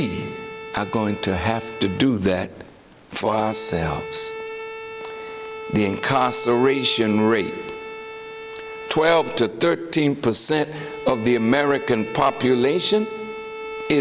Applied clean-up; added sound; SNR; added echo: none; Bowed string instrument; 12 dB; none.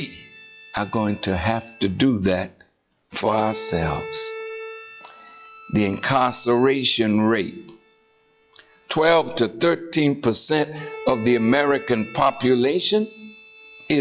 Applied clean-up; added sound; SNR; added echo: classical method log-MMSE.